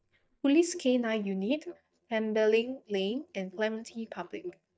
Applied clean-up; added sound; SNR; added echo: neural mask model DeepFilterNet 3.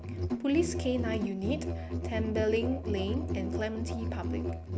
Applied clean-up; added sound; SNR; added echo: none; Musical instrument; 1 dB; none.